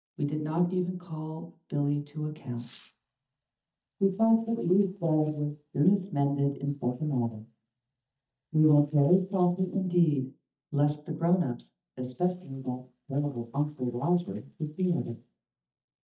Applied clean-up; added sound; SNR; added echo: neural mask model DeepFilterNet 3.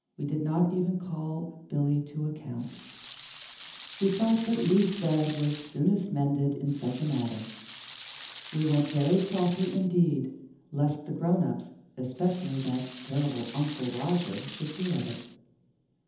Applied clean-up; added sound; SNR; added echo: none; Rain; 10 dB; reverberation time 0.8 s.